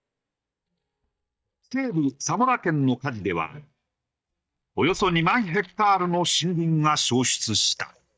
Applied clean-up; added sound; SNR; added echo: neural mask model DeepFilterNet 3.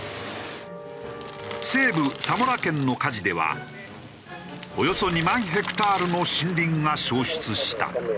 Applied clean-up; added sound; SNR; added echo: none; Crackle; 11 dB; none.